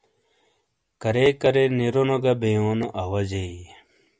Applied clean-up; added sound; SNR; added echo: none; none; none; none.